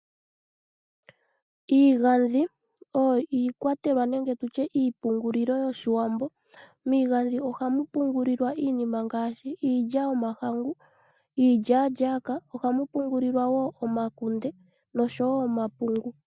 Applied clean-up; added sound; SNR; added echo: none; none; none; none.